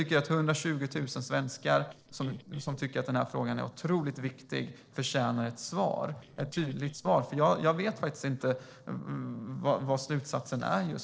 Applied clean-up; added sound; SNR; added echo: neural separator model SepFormer DNS4.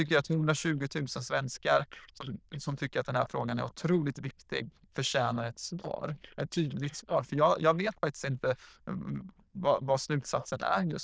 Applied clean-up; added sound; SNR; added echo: neural diffusion model UNIVERSE++.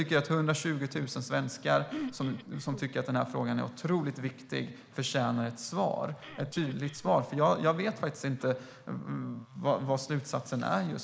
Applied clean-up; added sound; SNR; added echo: neural mask model Resemble Enhance denoiser.